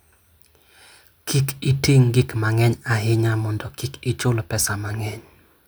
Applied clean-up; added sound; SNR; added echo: none; none; none; none.